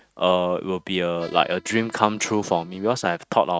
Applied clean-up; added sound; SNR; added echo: neural mask model RNNoise.